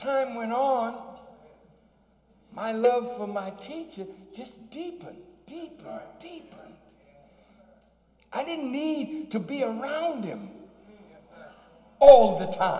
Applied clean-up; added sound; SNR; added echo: none; Cowbell; 4 dB; reverberation time 1.5 s.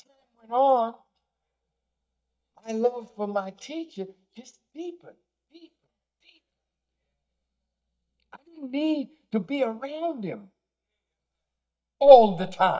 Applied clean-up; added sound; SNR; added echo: neural mask model DeepFilterNet 3.